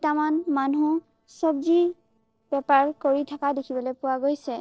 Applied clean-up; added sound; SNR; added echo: neural separator model SepFormer DNS4.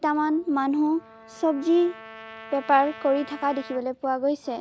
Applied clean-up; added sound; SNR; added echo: none; Trumpet; 19 dB; none.